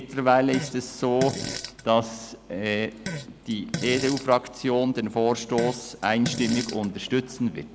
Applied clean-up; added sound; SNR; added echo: none; Fart; 10 dB; none.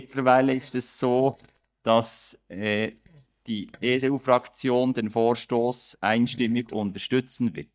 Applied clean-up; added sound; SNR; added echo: neural mask model DeepFilterNet 3.